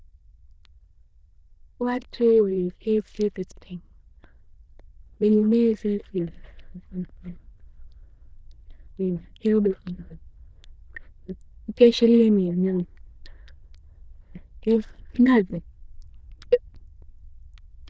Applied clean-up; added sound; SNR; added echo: neural diffusion model UNIVERSE++.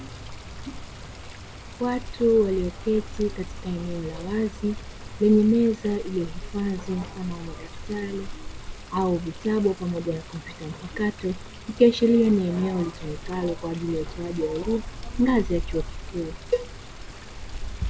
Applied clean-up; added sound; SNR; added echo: none; Water + Cowbell; 10 dB; none.